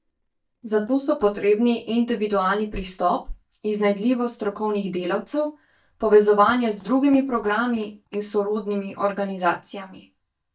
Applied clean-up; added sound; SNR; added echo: neural mask model DeepFilterNet 3.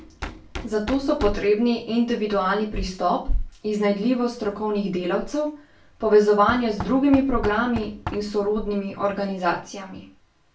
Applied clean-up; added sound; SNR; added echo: none; Knock; 16 dB; reverberation time 0.3 s.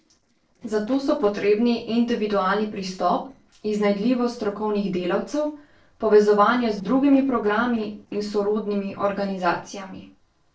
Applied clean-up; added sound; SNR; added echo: neural separator model SepFormer DNS4.